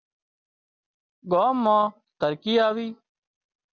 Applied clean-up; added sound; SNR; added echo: none; none; none; none.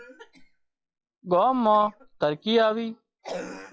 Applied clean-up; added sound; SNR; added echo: classical method log-MMSE.